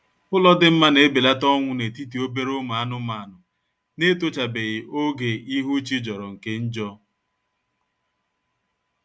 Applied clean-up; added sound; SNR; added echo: none; none; none; none.